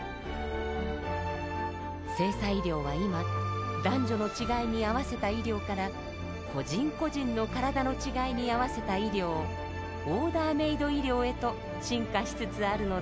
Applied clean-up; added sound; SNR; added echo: none; none; none; none.